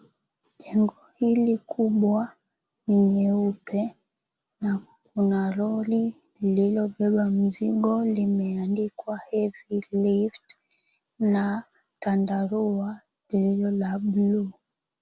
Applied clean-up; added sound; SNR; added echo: none; none; none; none.